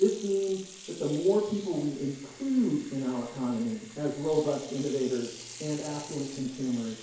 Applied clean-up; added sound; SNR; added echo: none; Sink (filling or washing) / Water tap, faucet; 17 dB; reverberation time 2.4 s.